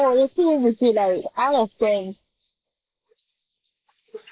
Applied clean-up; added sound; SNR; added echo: neural mask model Resemble Enhance denoiser.